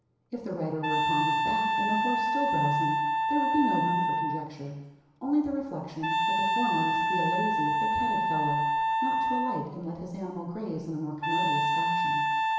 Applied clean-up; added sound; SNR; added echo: none; Wind instrument, woodwind instrument; -5 dB; reverberation time 1.0 s.